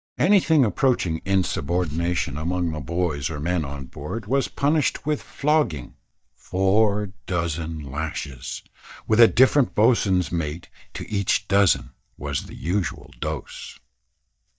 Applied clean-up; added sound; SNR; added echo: neural mask model DeepFilterNet 3.